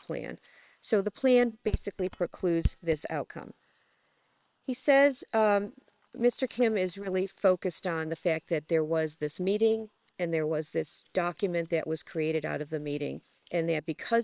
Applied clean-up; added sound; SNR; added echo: neural separator model SepFormer WHAM!.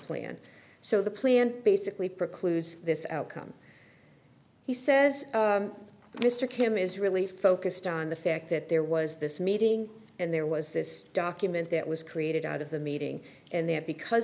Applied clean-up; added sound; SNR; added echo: none; none; none; none.